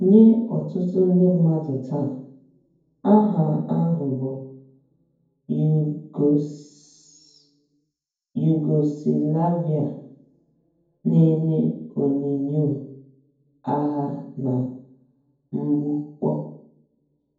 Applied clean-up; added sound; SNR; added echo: none; none; none; reverberation time 0.9 s.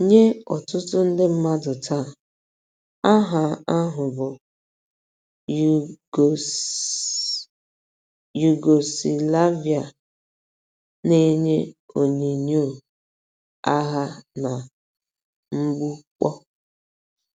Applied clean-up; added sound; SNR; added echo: none; none; none; none.